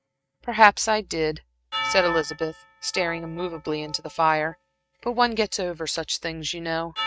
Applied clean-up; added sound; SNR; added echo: neural mask model RNNoise.